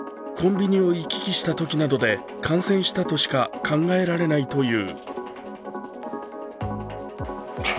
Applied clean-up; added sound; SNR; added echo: none; none; none; none.